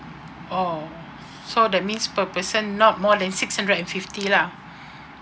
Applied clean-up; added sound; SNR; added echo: none; none; none; none.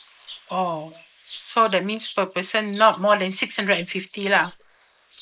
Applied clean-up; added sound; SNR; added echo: neural mask model Resemble Enhance denoiser.